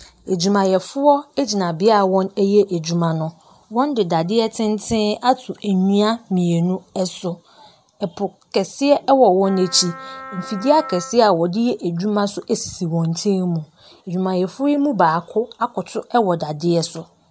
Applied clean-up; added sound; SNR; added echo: none; Wind instrument, woodwind instrument; 16 dB; none.